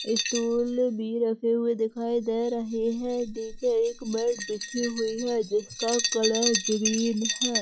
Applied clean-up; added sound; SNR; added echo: classical method log-MMSE.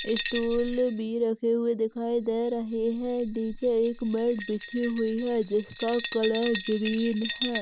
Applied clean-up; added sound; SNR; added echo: none; Glass; 6 dB; none.